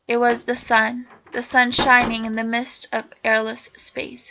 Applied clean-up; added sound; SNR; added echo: none; Slam; 12 dB; none.